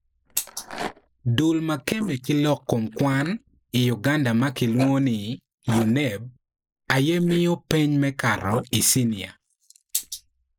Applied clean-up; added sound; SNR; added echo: neural mask model Resemble Enhance denoiser.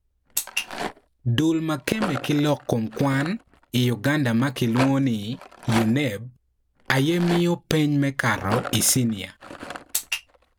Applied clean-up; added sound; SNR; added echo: none; Rattle; 13 dB; none.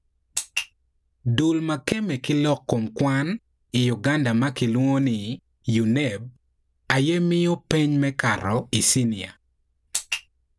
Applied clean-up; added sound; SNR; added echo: none; none; none; none.